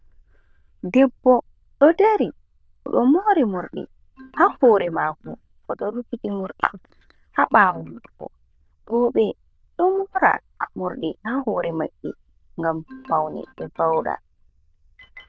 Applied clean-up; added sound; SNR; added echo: neural diffusion model UNIVERSE++.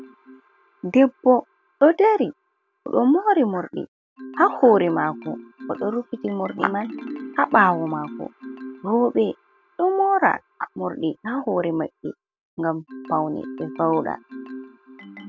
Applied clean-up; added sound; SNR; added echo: none; Marimba, xylophone; 17 dB; none.